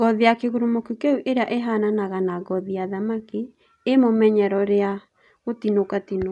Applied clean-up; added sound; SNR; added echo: none; none; none; none.